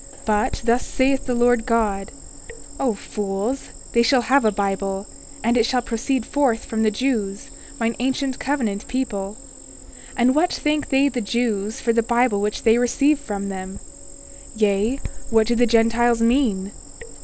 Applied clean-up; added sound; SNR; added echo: none; Cricket; 11 dB; none.